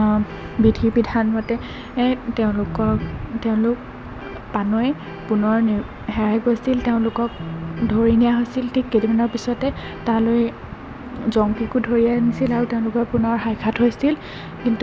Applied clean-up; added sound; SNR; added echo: none; Electric guitar; 16 dB; none.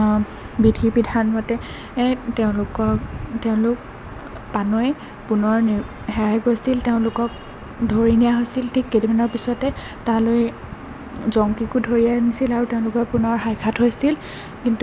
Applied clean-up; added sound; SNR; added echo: none; none; none; none.